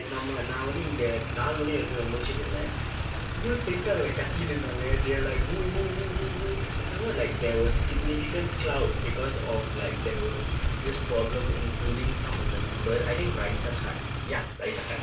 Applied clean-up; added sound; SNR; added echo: none; Motor vehicle (road); -2 dB; reverberation time 0.3 s.